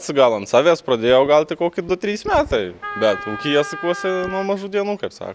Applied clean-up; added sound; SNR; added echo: none; Wind instrument, woodwind instrument; 12 dB; none.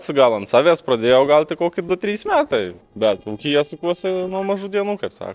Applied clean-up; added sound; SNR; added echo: neural separator model SepFormer DNS4.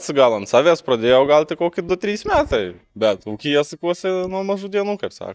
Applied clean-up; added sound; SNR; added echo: neural mask model DeepFilterNet 3.